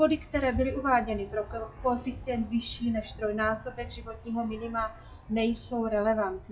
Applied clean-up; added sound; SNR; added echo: classical method WPE with log-MMSE.